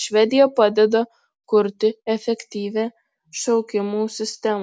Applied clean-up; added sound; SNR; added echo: none; none; none; none.